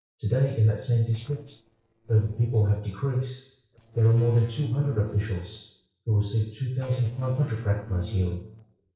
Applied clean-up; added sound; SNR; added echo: neural separator model SepFormer DNS4.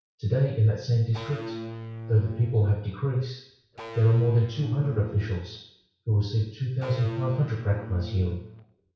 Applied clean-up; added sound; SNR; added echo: none; Electric guitar / Bass guitar; 12 dB; reverberation time 0.6 s.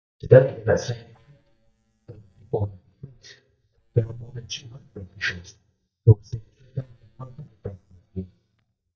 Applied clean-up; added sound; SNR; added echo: neural mask model DeepFilterNet 3.